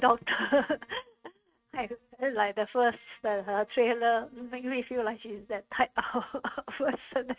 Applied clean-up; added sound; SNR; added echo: neural mask model RNNoise.